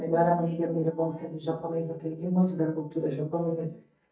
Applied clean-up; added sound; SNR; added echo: neural mask model DeepFilterNet 3.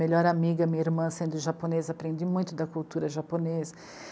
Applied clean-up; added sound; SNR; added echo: none; none; none; none.